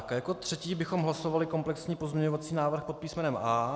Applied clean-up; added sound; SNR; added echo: none; none; none; none.